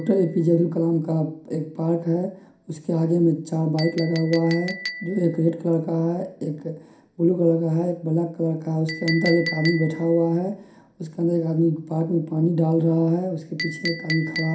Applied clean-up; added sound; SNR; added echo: none; Chink, clink; 14 dB; reverberation time 0.5 s.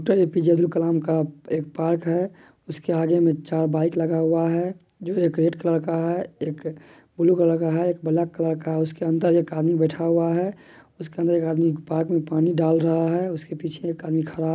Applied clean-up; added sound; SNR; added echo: none; none; none; none.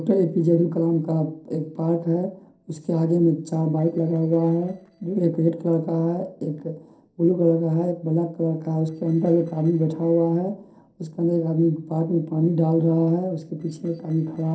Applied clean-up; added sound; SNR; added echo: neural separator model SepFormer DNS4.